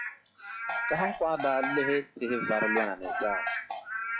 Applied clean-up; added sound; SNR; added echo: classical method log-MMSE.